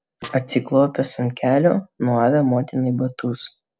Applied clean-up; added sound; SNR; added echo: neural separator model SepFormer DNS4.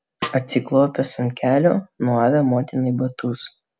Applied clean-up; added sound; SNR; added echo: none; Snare drum; 14 dB; none.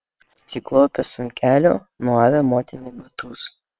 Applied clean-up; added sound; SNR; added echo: neural separator model SepFormer WHAM!.